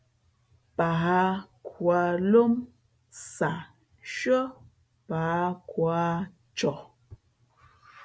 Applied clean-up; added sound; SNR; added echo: none; none; none; none.